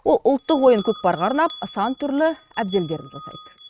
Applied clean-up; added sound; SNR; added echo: neural mask model RNNoise.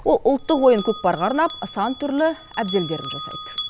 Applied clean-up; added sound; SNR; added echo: none; Bell; 13 dB; none.